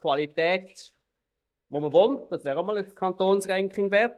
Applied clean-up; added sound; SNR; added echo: neural mask model DeepFilterNet 3.